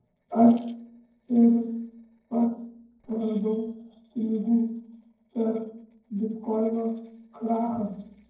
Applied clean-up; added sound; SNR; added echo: neural separator model SepFormer DNS4.